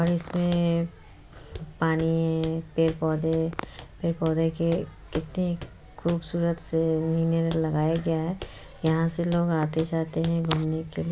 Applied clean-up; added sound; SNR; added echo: none; Walk, footsteps + Insect; 17 dB; none.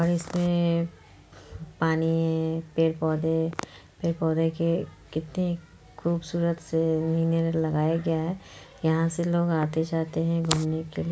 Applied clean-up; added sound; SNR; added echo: none; none; none; none.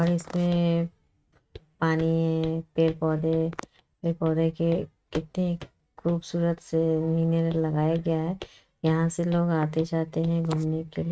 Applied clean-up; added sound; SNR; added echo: neural mask model RNNoise.